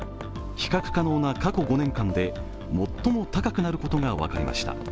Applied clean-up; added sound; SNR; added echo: none; Squeak; 18 dB; none.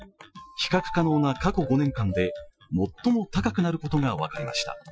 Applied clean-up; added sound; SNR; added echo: classical method Wiener filter.